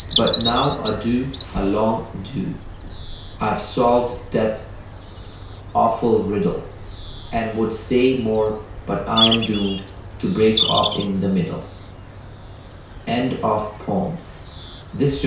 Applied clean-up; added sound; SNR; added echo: none; Bird vocalization, bird call, bird song; 2 dB; reverberation time 0.6 s.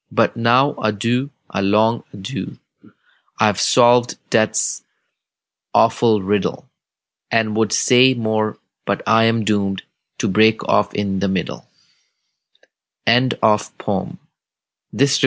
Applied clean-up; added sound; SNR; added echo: none; none; none; none.